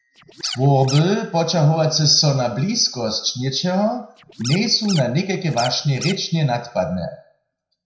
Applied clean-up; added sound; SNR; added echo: none; Scratching (performance technique); 12 dB; reverberation time 0.4 s.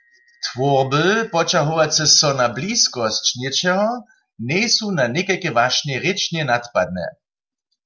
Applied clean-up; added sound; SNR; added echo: none; none; none; none.